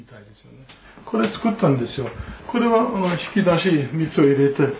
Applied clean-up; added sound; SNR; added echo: none; none; none; none.